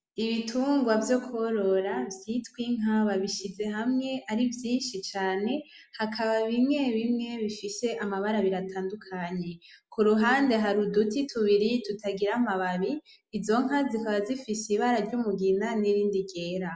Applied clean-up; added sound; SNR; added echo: none; none; none; none.